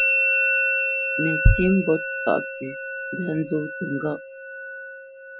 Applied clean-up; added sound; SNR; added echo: none; Bass drum + Musical instrument; -3 dB; none.